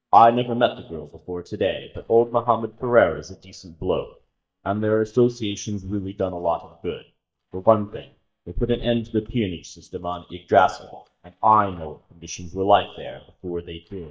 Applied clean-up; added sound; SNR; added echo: neural mask model DeepFilterNet 3.